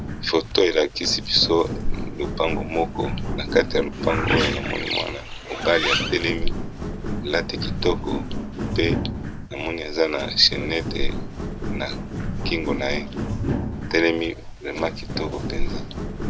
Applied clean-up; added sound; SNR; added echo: none; Bird + Walk, footsteps; 1 dB; none.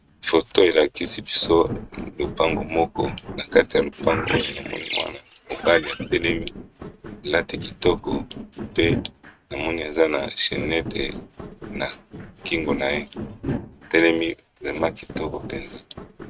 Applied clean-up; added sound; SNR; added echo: neural mask model RNNoise.